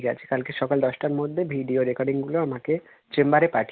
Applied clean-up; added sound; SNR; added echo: none; none; none; none.